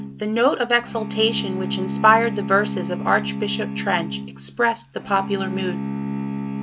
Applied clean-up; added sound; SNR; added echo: none; Bowed string instrument; 6 dB; none.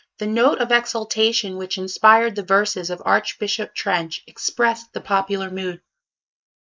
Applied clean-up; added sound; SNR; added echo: neural mask model Resemble Enhance denoiser.